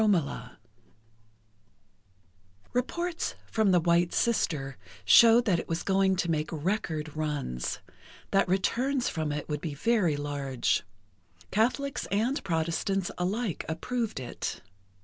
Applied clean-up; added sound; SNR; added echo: none; none; none; none.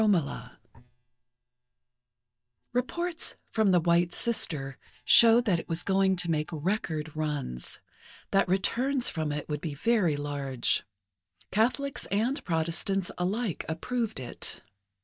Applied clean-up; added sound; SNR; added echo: neural mask model DeepFilterNet 3.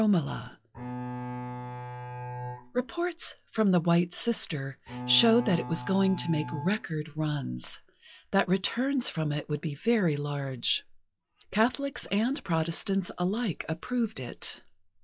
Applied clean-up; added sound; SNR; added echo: classical method log-MMSE.